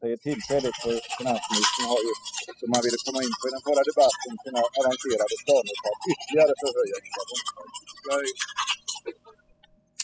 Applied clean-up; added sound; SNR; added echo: classical method spectral subtraction.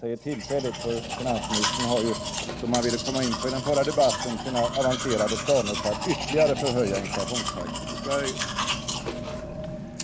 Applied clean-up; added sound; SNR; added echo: none; Domestic sounds, home sounds; 3 dB; none.